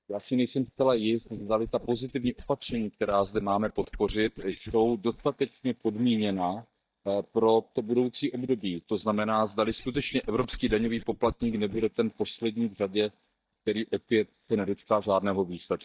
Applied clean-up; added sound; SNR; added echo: neural mask model DeepFilterNet 3.